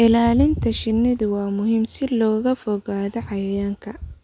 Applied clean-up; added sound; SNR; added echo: none; none; none; none.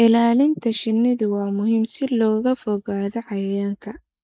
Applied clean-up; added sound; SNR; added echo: neural mask model Resemble Enhance denoiser.